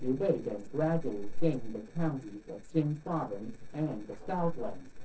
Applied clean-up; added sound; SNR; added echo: neural separator model SepFormer DNS4.